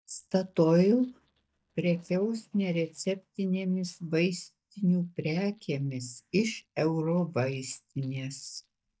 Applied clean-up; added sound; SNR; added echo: neural mask model DeepFilterNet 3.